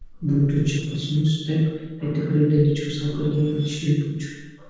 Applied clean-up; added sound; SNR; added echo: neural separator model SepFormer DNS4.